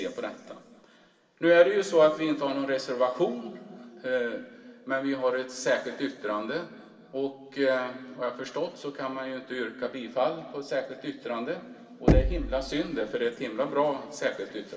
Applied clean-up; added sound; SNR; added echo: none; Knock; -1 dB; reverberation time 2.1 s.